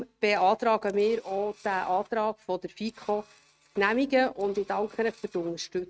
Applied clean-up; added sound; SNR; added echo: neural mask model RNNoise.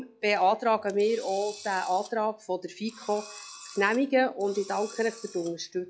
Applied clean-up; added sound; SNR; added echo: classical method log-MMSE.